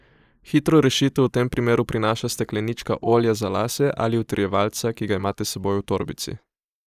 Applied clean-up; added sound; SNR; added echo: neural mask model Resemble Enhance denoiser.